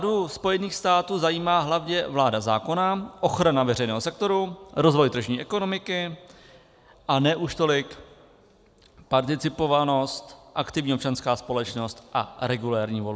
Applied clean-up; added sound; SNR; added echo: none; none; none; none.